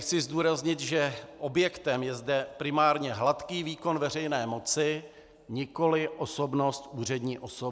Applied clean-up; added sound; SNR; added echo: none; none; none; none.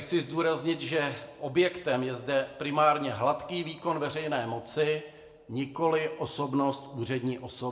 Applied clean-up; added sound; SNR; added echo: none; none; none; reverberation time 0.8 s.